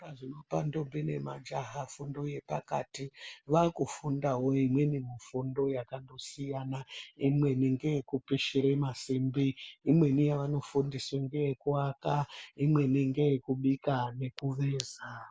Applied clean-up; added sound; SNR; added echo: none; none; none; none.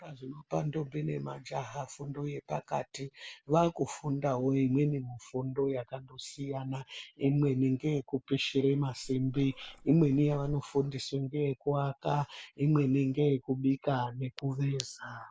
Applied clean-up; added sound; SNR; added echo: none; Meow; 16 dB; none.